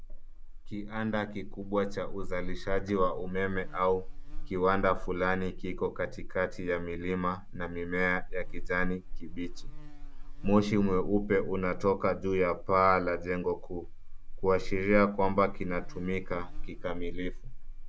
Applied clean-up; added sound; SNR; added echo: none; Buzz; 4 dB; none.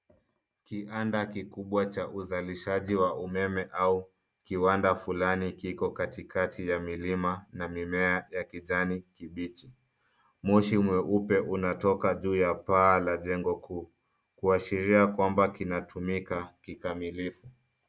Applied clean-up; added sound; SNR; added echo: none; none; none; none.